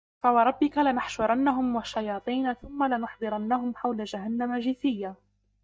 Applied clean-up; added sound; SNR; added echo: neural mask model DeepFilterNet 3.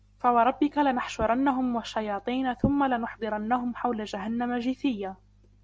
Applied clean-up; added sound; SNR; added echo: none; none; none; none.